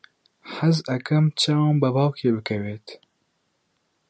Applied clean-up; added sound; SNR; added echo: none; none; none; none.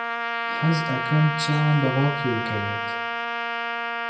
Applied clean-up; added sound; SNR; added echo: none; Trumpet; 2 dB; reverberation time 0.8 s.